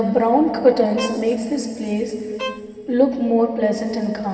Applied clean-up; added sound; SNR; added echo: none; Bowed string instrument; 15 dB; reverberation time 2.7 s.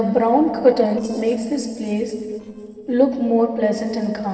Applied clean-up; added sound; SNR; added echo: neural separator model SepFormer DNS4.